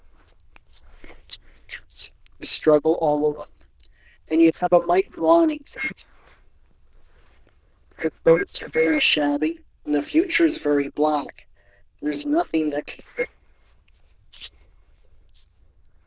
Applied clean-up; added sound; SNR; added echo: neural diffusion model UNIVERSE++.